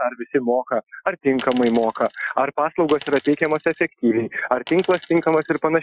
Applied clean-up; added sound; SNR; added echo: classical method Wiener filter.